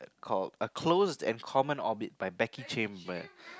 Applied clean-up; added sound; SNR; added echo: none; none; none; none.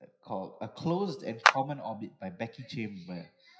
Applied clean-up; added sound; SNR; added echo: classical method WPE with log-MMSE.